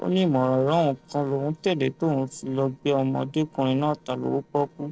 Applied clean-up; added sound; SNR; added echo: neural separator model SepFormer DNS4.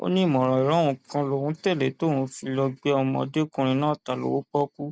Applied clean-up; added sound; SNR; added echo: none; none; none; none.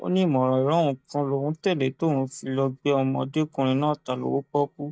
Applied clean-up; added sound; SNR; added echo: neural mask model DeepFilterNet 3.